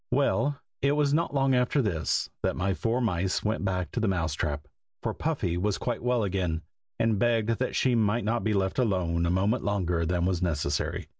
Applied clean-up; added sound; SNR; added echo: none; none; none; none.